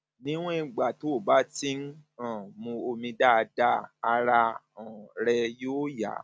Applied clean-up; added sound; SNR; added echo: none; none; none; none.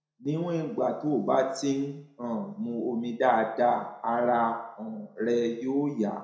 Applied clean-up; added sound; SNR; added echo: none; none; none; reverberation time 0.5 s.